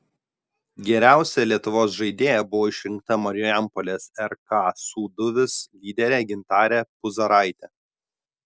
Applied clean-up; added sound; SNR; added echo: none; none; none; none.